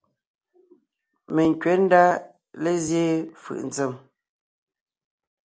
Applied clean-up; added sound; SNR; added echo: none; none; none; none.